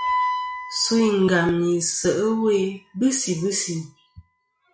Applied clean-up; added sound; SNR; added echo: classical method log-MMSE.